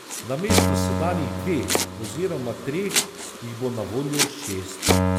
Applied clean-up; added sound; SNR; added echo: none; Keyboard (musical) + Domestic sounds, home sounds; -4 dB; none.